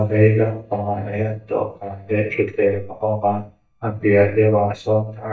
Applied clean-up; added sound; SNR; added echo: neural mask model DeepFilterNet 3.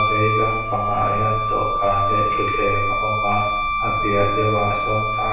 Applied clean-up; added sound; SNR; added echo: none; Wind instrument, woodwind instrument; -2 dB; reverberation time 0.9 s.